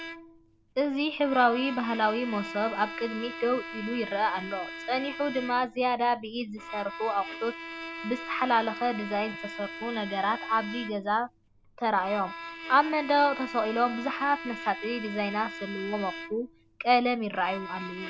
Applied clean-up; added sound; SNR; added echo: none; Bowed string instrument; 11 dB; none.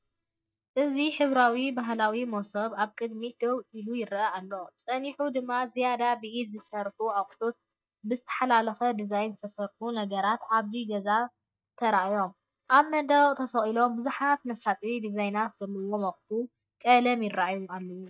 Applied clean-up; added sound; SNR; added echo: neural mask model DeepFilterNet 3.